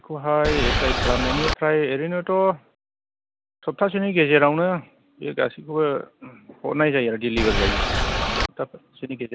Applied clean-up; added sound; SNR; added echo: none; Boat, Water vehicle; -2 dB; none.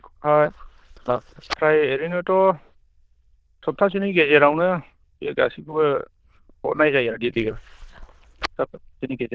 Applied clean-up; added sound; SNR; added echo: neural diffusion model UNIVERSE++.